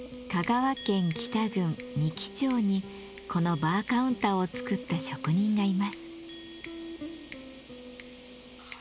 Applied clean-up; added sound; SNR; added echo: none; none; none; none.